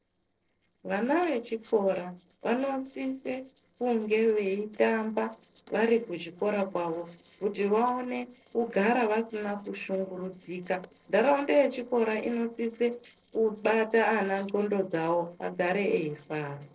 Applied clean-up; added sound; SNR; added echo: neural separator model SepFormer DNS4.